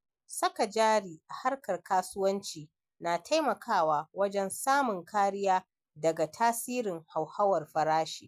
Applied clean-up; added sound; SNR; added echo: none; none; none; none.